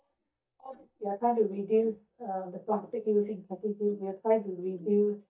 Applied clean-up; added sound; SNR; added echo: neural mask model DeepFilterNet 3.